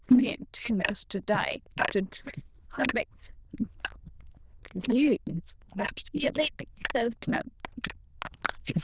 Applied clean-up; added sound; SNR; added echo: neural diffusion model UNIVERSE++.